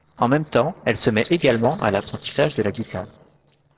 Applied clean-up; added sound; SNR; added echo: neural separator model SepFormer DNS4.